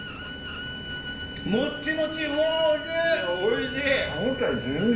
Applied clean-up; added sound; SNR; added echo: none; Bowed string instrument; 9 dB; reverberation time 0.7 s.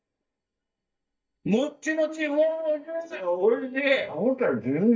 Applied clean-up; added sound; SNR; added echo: neural mask model DeepFilterNet 3.